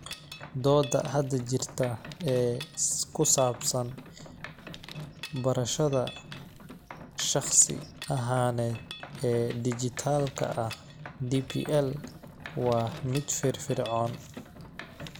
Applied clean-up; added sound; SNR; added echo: none; Mechanisms; 14 dB; none.